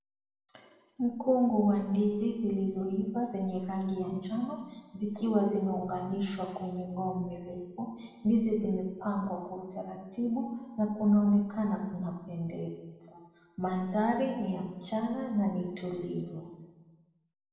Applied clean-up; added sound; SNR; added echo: none; none; none; reverberation time 1.1 s.